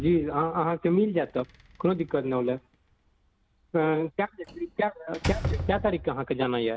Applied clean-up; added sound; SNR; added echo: none; Slam; 11 dB; none.